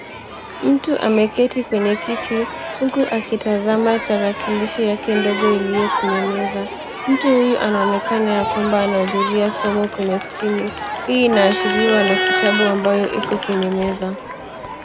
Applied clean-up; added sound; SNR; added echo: none; Crowd; 5 dB; none.